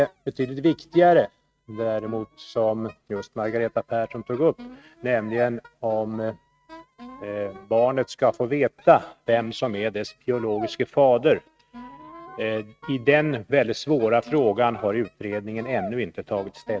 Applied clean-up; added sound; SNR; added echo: neural mask model RNNoise.